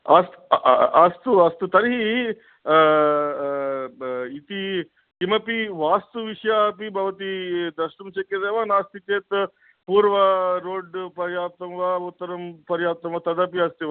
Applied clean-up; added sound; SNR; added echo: none; none; none; none.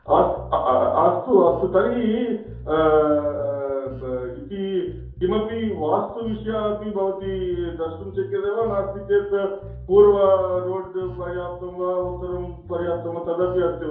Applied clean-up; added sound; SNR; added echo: none; Bass guitar; 16 dB; reverberation time 2.8 s.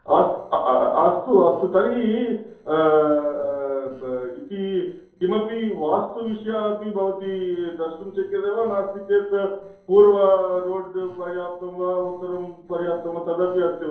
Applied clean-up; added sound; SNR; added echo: neural separator model SepFormer DNS4.